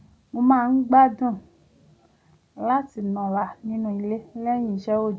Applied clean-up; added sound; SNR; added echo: none; none; none; none.